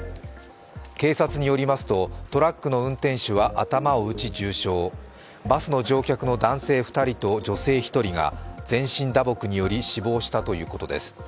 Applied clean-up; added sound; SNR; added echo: none; none; none; none.